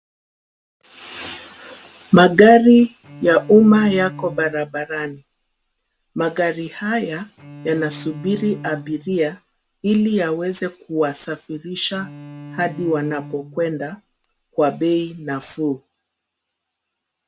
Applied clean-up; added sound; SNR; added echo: none; Bowed string instrument; 19 dB; none.